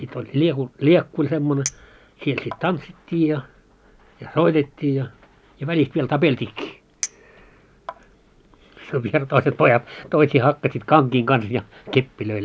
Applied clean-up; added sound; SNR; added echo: none; Chink, clink; 16 dB; none.